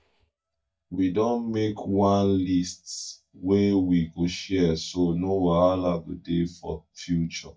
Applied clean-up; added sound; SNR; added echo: neural mask model DeepFilterNet 3.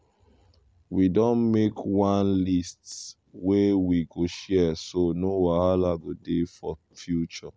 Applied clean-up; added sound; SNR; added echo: none; none; none; none.